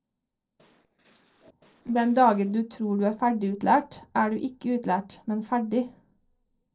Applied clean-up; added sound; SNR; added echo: neural separator model SepFormer DNS4.